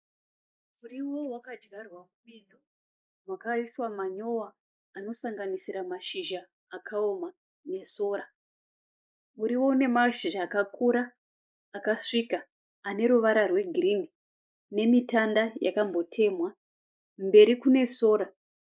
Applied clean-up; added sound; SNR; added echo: neural mask model Resemble Enhance denoiser.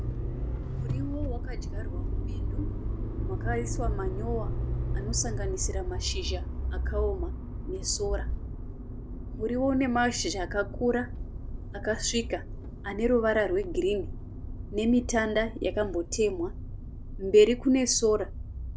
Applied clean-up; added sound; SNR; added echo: none; Motor vehicle (road); 3 dB; none.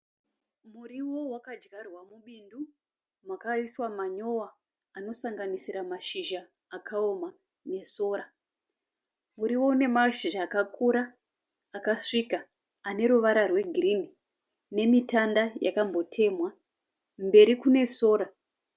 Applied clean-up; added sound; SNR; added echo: none; none; none; none.